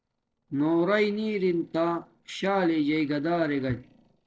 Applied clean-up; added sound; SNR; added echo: neural separator model SepFormer DNS4.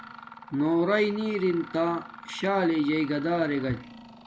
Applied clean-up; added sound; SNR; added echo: none; Mechanisms; 18 dB; none.